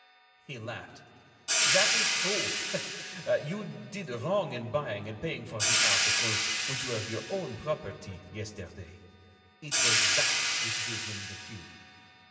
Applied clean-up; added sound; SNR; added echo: none; Hi-hat; -5 dB; reverberation time 2.2 s.